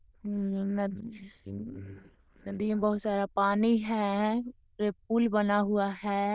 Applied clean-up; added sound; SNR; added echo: neural diffusion model UNIVERSE++.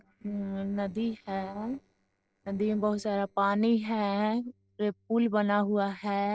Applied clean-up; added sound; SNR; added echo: neural separator model SepFormer DNS4.